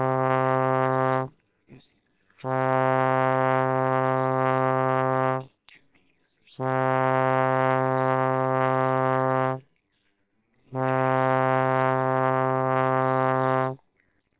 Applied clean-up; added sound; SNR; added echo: neural separator model SepFormer WHAMR!.